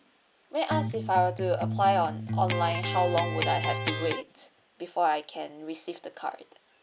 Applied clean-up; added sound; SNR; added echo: none; Electric guitar; 2 dB; none.